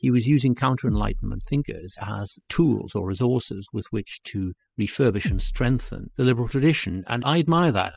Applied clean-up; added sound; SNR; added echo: classical method spectral subtraction.